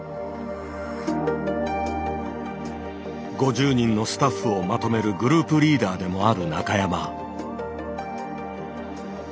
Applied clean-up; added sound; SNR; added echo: none; none; none; none.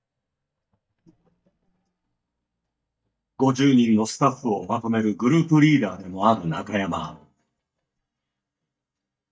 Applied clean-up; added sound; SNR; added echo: neural mask model DeepFilterNet 3.